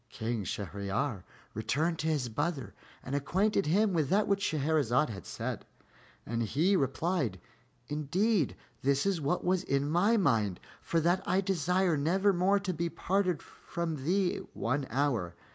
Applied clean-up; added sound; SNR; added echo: none; none; none; none.